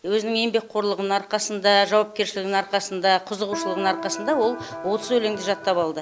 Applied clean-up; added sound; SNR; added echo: none; Electric guitar; 10 dB; none.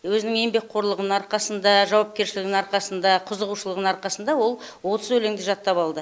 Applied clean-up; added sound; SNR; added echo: none; none; none; none.